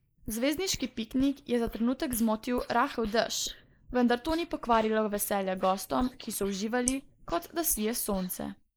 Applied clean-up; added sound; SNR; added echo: neural mask model Resemble Enhance denoiser.